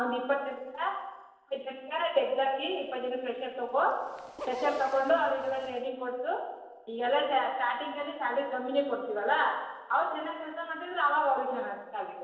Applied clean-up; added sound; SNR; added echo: neural separator model SepFormer DNS4.